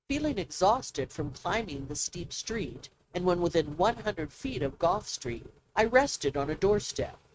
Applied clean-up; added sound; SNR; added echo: neural mask model RNNoise.